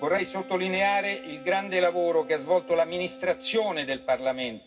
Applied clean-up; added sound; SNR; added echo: none; Wind instrument, woodwind instrument; 17 dB; reverberation time 0.4 s.